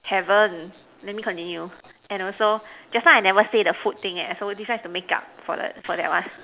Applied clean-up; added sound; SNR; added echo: none; none; none; none.